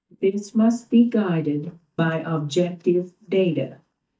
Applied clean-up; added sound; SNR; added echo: neural mask model DeepFilterNet 3.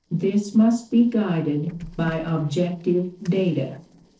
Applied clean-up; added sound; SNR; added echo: neural separator model SepFormer DNS4.